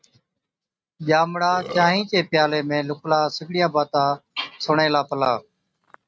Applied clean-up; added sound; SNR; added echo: neural mask model RNNoise.